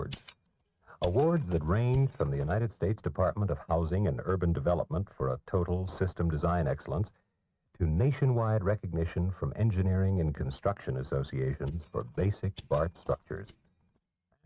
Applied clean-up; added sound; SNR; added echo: neural mask model RNNoise.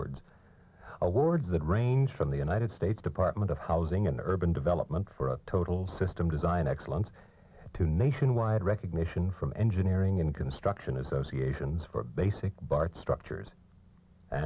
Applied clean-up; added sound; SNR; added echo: none; none; none; none.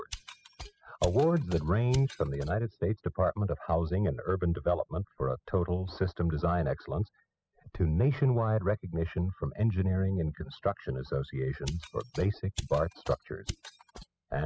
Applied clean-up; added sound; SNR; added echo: classical method spectral subtraction.